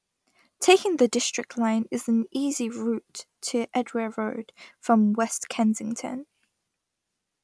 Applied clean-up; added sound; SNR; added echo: none; none; none; none.